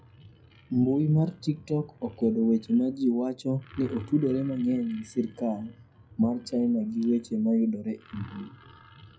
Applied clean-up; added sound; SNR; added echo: classical method WPE with log-MMSE.